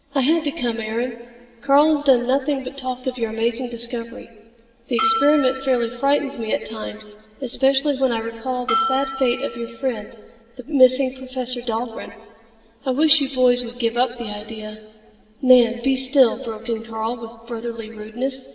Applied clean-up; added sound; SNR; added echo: none; Bell; 6 dB; reverberation time 2.4 s.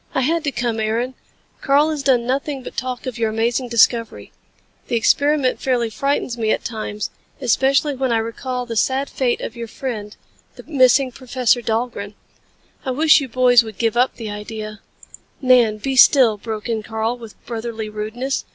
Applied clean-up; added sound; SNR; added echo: none; none; none; none.